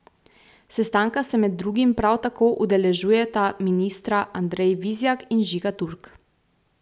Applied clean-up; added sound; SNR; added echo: none; none; none; none.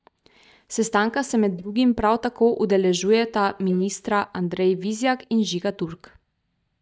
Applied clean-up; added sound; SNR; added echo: neural mask model DeepFilterNet 3.